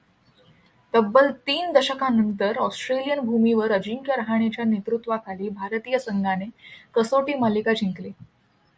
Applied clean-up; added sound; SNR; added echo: none; none; none; none.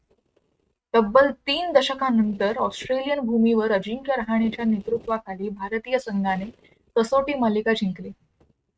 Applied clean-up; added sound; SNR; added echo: neural mask model RNNoise.